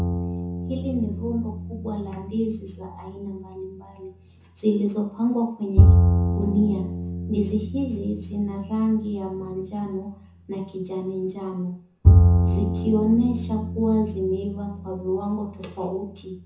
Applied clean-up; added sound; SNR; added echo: none; Bowed string instrument; -2 dB; reverberation time 0.6 s.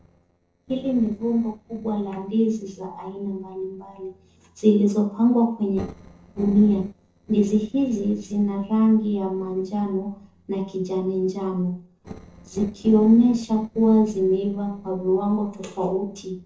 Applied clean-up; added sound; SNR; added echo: neural separator model SepFormer DNS4.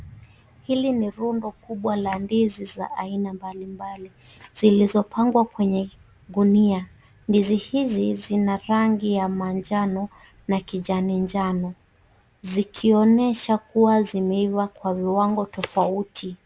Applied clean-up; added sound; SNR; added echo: none; none; none; none.